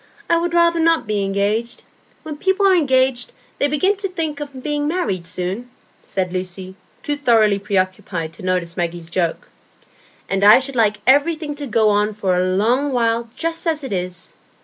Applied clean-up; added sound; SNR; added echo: none; none; none; none.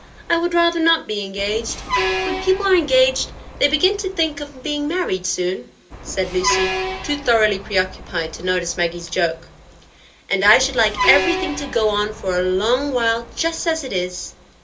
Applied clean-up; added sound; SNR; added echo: none; Truck; 8 dB; reverberation time 0.2 s.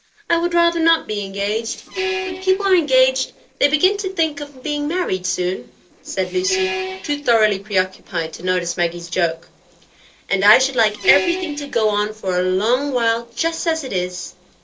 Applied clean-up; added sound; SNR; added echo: neural separator model SepFormer DNS4.